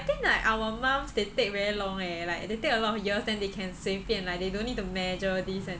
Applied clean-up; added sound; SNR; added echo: none; none; none; none.